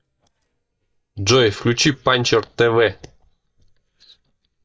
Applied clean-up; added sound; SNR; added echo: neural mask model DeepFilterNet 3.